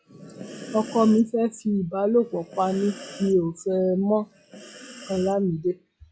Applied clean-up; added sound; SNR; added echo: classical method log-MMSE.